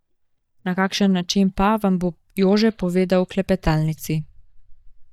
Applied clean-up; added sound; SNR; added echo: neural mask model DeepFilterNet 3.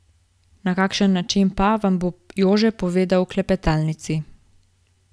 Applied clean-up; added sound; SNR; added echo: none; none; none; none.